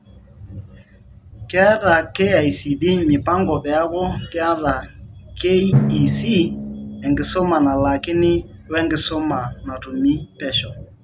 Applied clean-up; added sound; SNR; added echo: none; Drum; 10 dB; none.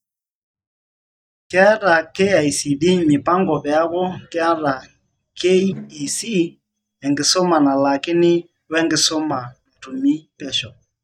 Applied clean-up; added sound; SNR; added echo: neural mask model DeepFilterNet 3.